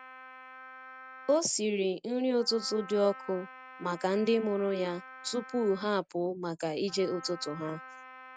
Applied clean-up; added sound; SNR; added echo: none; Wind instrument, woodwind instrument; 17 dB; none.